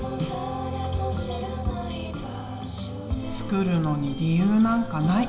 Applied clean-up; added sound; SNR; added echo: none; none; none; reverberation time 2.9 s.